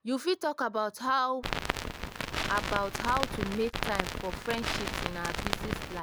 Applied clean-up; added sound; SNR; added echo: none; Crackle; 1 dB; none.